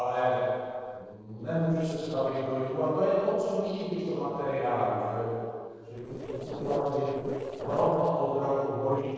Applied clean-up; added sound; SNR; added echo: neural separator model SepFormer DNS4.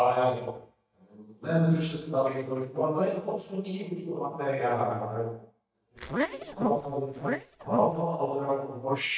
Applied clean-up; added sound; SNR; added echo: neural mask model DeepFilterNet 3.